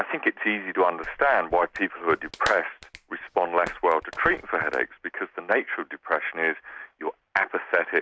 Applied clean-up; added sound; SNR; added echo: none; Clapping; 16 dB; none.